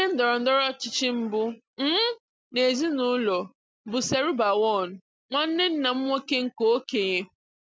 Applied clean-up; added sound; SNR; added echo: none; none; none; none.